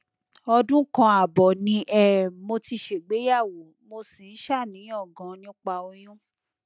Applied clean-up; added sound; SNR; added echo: none; none; none; none.